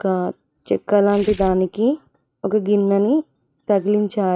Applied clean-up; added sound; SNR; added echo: neural mask model RNNoise.